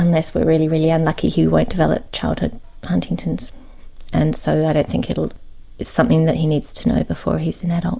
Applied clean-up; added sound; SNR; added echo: none; none; none; none.